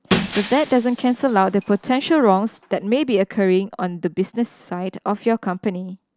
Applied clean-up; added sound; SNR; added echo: none; Shatter; 10 dB; none.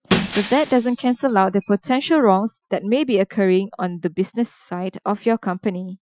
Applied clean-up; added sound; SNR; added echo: classical method Wiener filter.